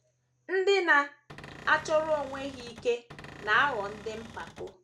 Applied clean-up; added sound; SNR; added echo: none; Cupboard open or close / Door; 17 dB; none.